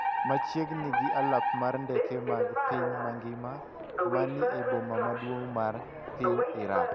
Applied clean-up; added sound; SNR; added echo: none; Alarm; -3 dB; none.